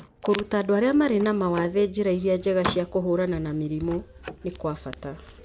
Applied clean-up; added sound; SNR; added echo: none; Slam; 15 dB; none.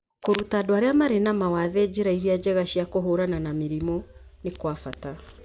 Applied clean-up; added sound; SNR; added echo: none; none; none; none.